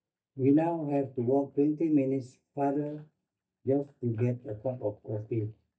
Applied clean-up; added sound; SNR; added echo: neural mask model DeepFilterNet 3.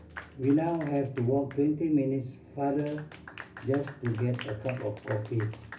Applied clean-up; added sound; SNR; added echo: none; Applause / Clapping; 18 dB; reverberation time 0.4 s.